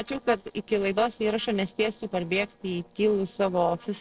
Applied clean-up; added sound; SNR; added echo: neural separator model SepFormer DNS4.